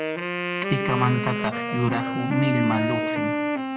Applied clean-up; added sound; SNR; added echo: none; Wind instrument, woodwind instrument; 1 dB; reverberation time 1.9 s.